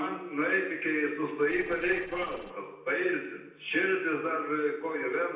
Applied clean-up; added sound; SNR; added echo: neural separator model SepFormer DNS4.